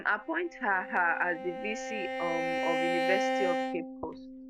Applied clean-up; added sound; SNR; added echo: none; Bowed string instrument; 1 dB; none.